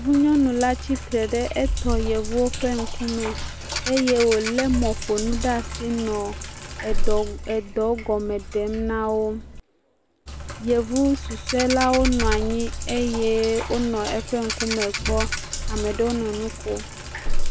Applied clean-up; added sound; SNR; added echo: none; Sink (filling or washing) + Ratchet, pawl; 3 dB; none.